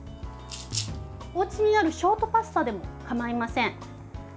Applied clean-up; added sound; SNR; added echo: none; none; none; none.